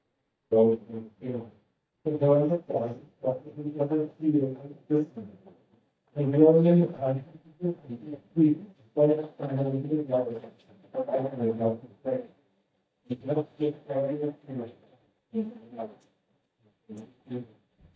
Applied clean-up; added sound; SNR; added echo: neural mask model DeepFilterNet 3.